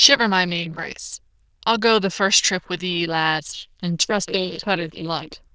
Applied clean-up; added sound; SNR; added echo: neural diffusion model UNIVERSE++.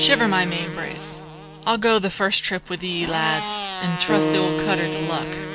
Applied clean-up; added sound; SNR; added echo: none; Acoustic guitar + Motorcycle; 5 dB; none.